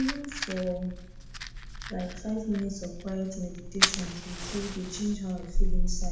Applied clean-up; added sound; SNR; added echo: none; Fire; -4 dB; reverberation time 0.8 s.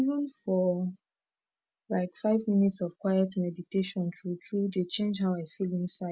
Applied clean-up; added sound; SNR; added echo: none; none; none; none.